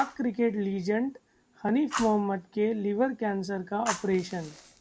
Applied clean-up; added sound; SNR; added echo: none; Fire; 14 dB; none.